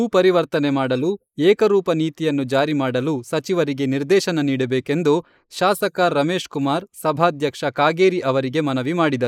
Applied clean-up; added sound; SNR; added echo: neural mask model Resemble Enhance denoiser.